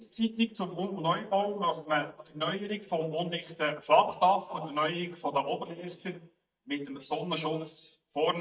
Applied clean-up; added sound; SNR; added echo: neural mask model DeepFilterNet 3.